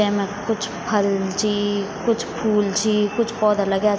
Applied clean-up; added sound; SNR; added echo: none; none; none; none.